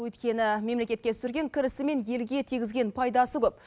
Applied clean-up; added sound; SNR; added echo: none; none; none; none.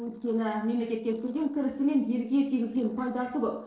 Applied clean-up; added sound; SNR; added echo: neural separator model SepFormer DNS4.